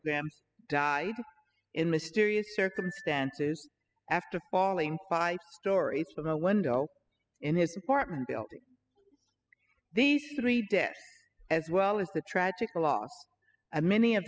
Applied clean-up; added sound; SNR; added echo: classical method spectral subtraction.